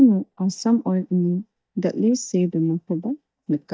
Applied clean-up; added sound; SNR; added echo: neural mask model DeepFilterNet 3.